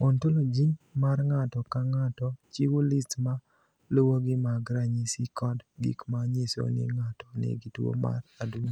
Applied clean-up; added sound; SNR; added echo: none; none; none; none.